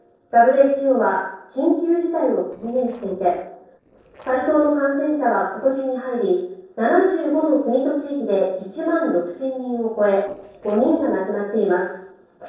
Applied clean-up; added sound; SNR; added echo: neural separator model SepFormer DNS4.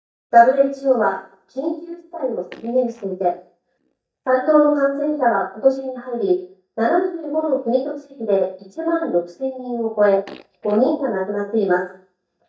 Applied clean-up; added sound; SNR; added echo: neural mask model DeepFilterNet 3.